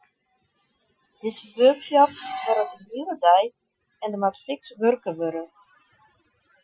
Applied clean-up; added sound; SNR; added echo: classical method Wiener filter.